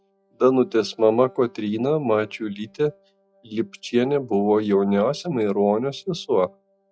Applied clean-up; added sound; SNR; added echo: classical method log-MMSE.